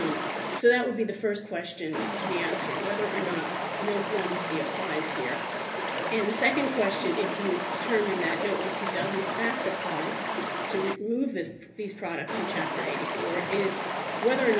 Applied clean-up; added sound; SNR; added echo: none; Stream; 2 dB; reverberation time 0.3 s.